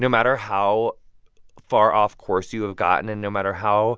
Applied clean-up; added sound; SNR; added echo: none; none; none; none.